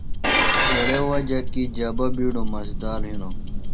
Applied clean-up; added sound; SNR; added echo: none; Dishes, pots, and pans + Tick-tock; -5 dB; none.